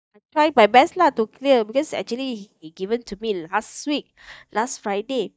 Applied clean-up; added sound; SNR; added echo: neural mask model DeepFilterNet 3.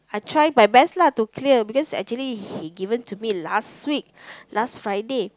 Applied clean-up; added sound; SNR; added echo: none; none; none; none.